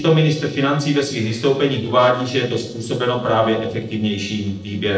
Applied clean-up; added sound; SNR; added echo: neural separator model SepFormer DNS4.